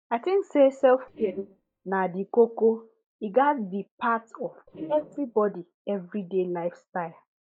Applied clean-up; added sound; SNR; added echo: neural mask model DeepFilterNet 3.